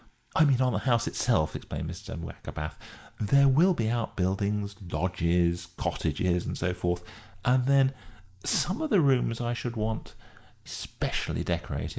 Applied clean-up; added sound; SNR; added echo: neural mask model Resemble Enhance denoiser.